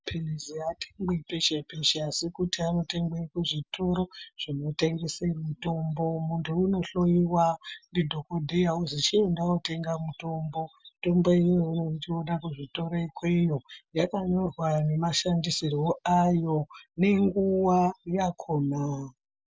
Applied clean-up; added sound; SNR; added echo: none; none; none; none.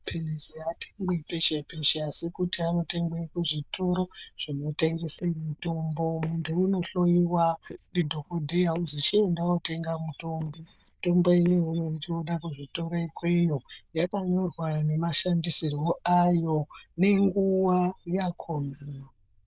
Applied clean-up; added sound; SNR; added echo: neural diffusion model UNIVERSE++.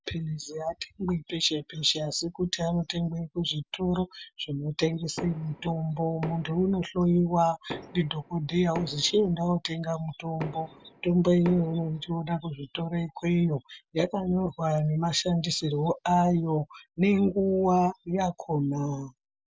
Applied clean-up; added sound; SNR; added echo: none; Knock; 15 dB; none.